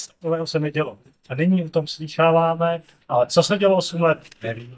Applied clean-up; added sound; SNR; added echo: neural mask model DeepFilterNet 3.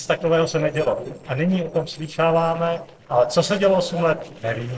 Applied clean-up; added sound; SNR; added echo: neural separator model SepFormer DNS4.